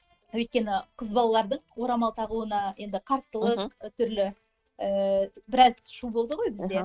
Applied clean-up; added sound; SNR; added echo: neural mask model RNNoise.